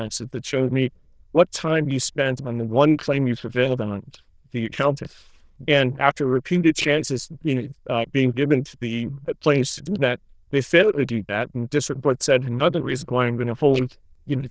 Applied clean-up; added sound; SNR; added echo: neural diffusion model UNIVERSE++.